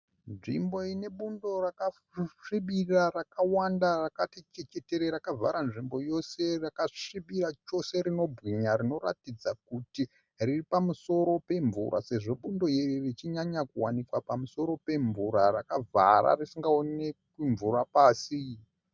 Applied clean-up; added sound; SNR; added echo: none; none; none; none.